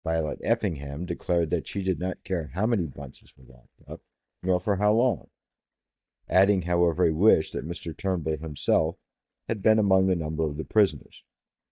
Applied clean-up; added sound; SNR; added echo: neural mask model DeepFilterNet 3.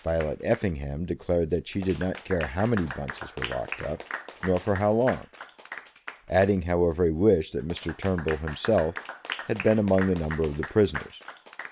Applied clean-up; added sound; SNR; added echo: none; Applause / Clapping; 14 dB; none.